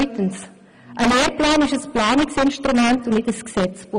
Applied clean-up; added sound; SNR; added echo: none; none; none; none.